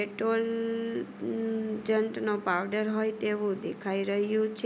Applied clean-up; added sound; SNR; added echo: none; none; none; none.